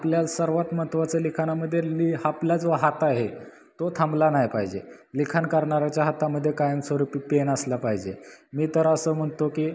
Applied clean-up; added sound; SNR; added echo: none; none; none; none.